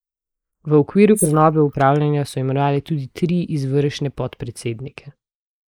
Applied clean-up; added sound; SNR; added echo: neural mask model Resemble Enhance denoiser.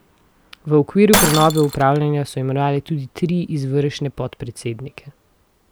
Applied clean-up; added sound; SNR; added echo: none; Shatter; 9 dB; none.